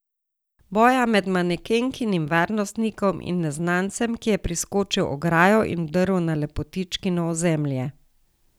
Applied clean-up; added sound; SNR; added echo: none; none; none; none.